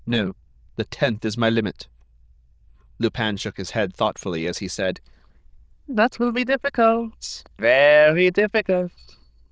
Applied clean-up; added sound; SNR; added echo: neural diffusion model UNIVERSE++.